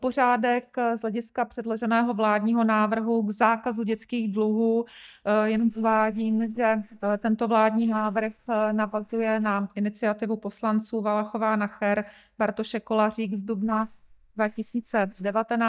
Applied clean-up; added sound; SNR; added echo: neural mask model DeepFilterNet 3.